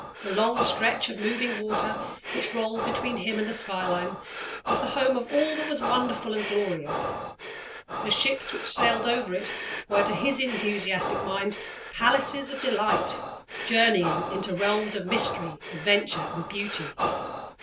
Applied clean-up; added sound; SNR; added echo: none; Breathing; 5 dB; none.